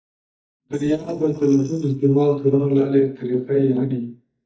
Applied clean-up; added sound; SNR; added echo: neural mask model DeepFilterNet 3.